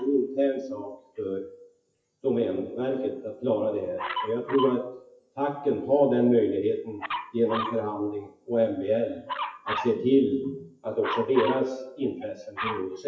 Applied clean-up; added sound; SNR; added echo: classical method WPE with log-MMSE.